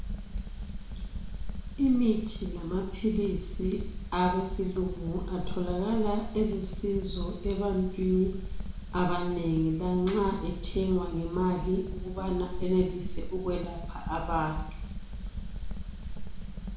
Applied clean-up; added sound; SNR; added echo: none; Fire; 5 dB; reverberation time 0.6 s.